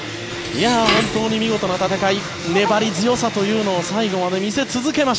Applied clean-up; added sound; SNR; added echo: none; Dishes, pots, and pans; 7 dB; none.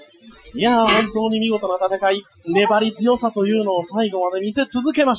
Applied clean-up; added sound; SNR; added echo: classical method Wiener filter.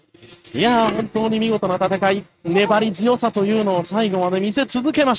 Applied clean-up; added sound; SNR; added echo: neural mask model RNNoise.